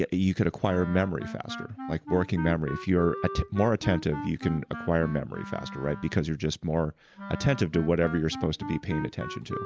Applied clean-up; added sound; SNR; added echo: none; Wind instrument, woodwind instrument; 11 dB; none.